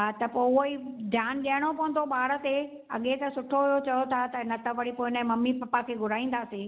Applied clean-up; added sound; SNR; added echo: none; none; none; none.